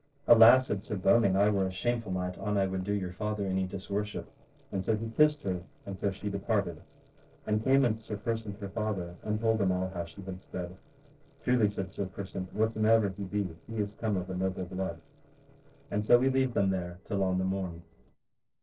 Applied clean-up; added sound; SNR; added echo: neural separator model SepFormer DNS4.